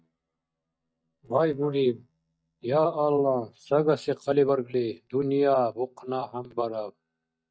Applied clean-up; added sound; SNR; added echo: neural mask model DeepFilterNet 3.